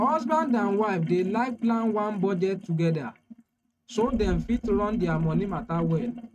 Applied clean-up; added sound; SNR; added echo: neural mask model RNNoise.